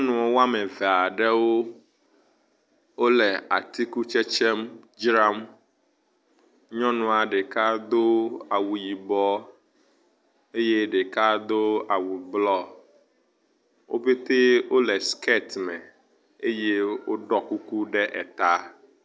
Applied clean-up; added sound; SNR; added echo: none; none; none; none.